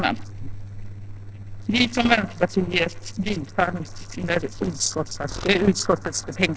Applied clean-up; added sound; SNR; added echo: neural separator model SepFormer DNS4.